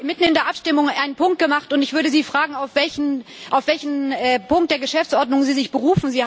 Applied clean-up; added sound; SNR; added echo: none; none; none; none.